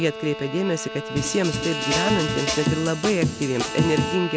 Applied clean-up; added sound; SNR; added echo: none; Drum kit + Bowed string instrument; 2 dB; none.